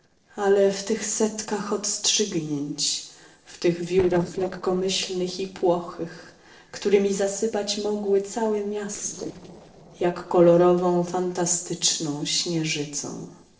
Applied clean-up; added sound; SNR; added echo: neural separator model SepFormer DNS4.